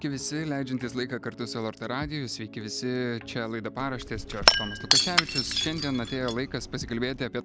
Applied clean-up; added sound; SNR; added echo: none; Shatter / Crushing; -3 dB; none.